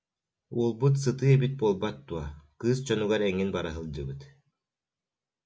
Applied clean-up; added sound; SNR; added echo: none; none; none; none.